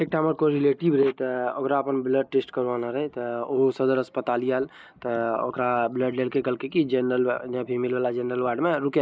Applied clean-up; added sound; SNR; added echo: neural mask model Resemble Enhance denoiser.